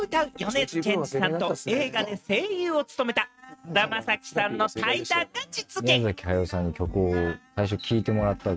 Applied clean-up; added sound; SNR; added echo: neural mask model RNNoise.